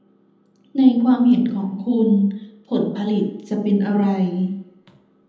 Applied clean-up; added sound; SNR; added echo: none; none; none; reverberation time 0.9 s.